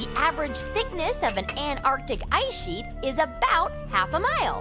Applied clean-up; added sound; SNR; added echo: none; Wind instrument, woodwind instrument + Chink, clink; 14 dB; none.